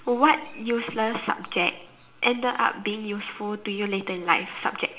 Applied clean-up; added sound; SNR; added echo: none; none; none; reverberation time 0.6 s.